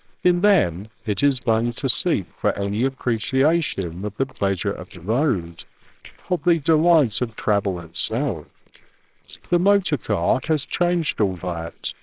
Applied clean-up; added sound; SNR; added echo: neural separator model SepFormer WHAMR!.